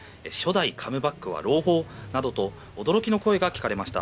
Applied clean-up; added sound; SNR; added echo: none; Engine starting / Motorcycle; 18 dB; none.